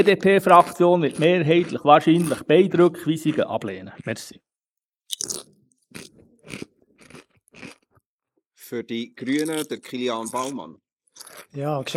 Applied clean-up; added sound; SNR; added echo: neural mask model Resemble Enhance denoiser.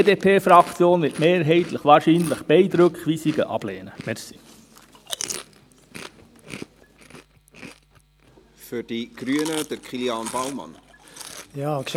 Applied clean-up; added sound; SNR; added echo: none; Chewing, mastication; 18 dB; none.